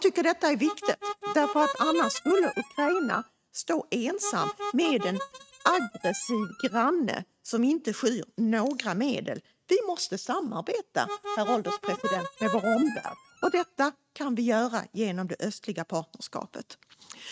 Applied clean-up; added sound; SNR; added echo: neural mask model RNNoise.